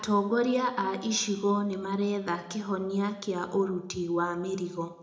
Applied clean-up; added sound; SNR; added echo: none; none; none; reverberation time 0.6 s.